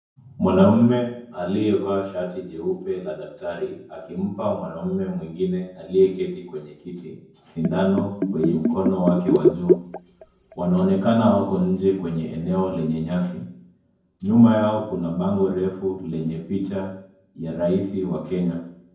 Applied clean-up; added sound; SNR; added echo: none; Bathtub (filling or washing); 1 dB; reverberation time 0.9 s.